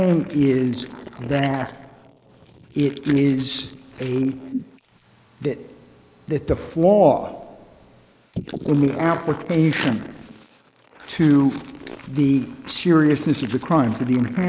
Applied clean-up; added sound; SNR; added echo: neural mask model Resemble Enhance denoiser.